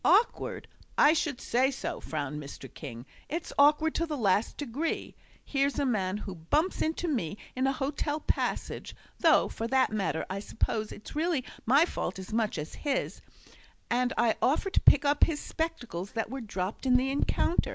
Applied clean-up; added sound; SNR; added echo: none; none; none; none.